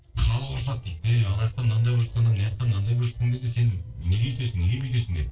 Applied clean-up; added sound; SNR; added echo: neural separator model SepFormer DNS4.